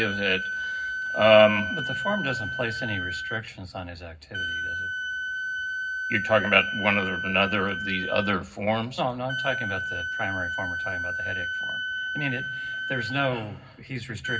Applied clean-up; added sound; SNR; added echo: none; Wind instrument, woodwind instrument; 4 dB; reverberation time 0.4 s.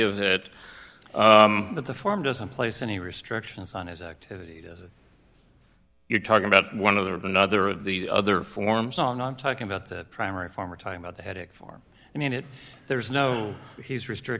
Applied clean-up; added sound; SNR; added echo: none; none; none; none.